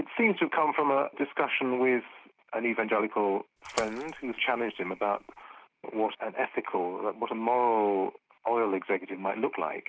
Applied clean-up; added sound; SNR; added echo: none; Splash, splatter; 17 dB; none.